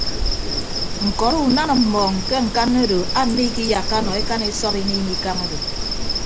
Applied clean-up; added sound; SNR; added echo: none; Insect; 2 dB; none.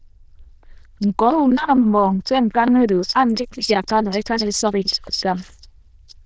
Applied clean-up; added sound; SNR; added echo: neural diffusion model UNIVERSE++.